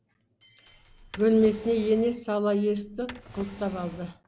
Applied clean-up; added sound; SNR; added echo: none; Drawer open or close + Glass; 18 dB; none.